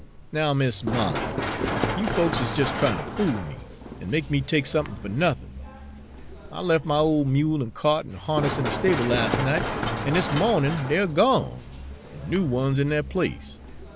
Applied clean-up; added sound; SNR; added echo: none; Run; 6 dB; none.